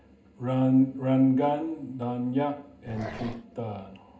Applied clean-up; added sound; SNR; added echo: none; Growling; 14 dB; reverberation time 0.2 s.